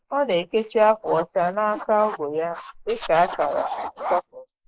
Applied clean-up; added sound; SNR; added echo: neural mask model Resemble Enhance denoiser.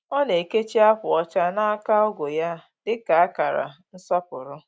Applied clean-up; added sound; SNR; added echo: none; none; none; none.